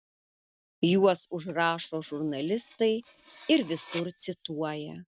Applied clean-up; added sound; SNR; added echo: none; Cutlery, silverware; 15 dB; none.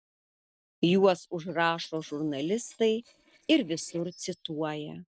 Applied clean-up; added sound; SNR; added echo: neural separator model SepFormer DNS4.